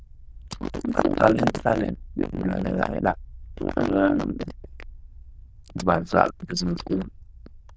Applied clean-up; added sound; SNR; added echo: neural diffusion model UNIVERSE++.